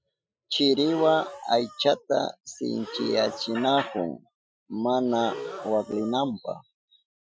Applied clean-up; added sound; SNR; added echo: classical method Wiener filter.